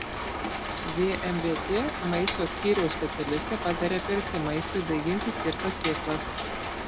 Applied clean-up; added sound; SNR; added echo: none; Rain; 1 dB; none.